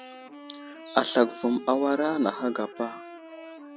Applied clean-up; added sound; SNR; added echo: none; Wind instrument, woodwind instrument; 15 dB; none.